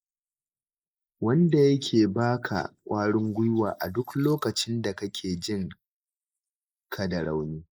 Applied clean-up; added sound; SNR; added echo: neural mask model Resemble Enhance denoiser.